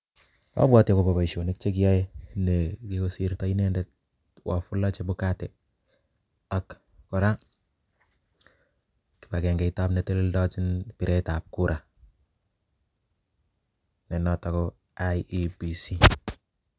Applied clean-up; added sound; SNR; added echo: none; none; none; none.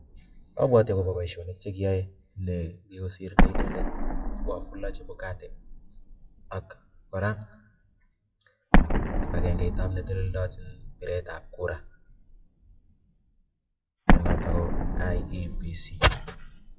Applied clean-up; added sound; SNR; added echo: classical method WPE with log-MMSE.